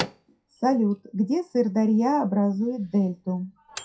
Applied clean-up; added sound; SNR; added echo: classical method WPE with log-MMSE.